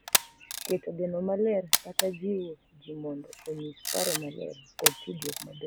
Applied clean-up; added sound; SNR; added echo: none; Camera; 0 dB; none.